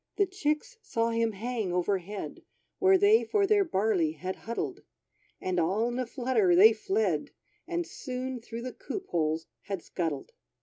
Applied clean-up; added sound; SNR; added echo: none; none; none; none.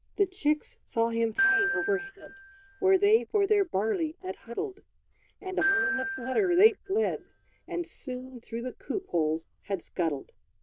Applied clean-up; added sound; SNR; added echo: neural diffusion model UNIVERSE++.